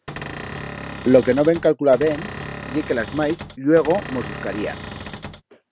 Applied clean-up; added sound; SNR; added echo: none; Cupboard open or close / Door; 11 dB; none.